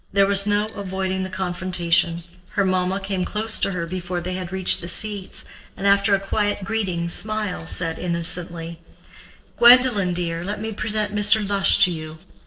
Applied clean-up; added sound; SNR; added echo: neural separator model SepFormer DNS4.